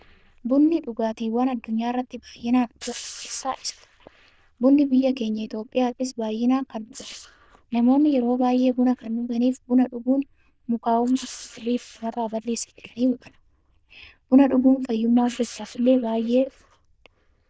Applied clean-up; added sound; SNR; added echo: neural diffusion model UNIVERSE++.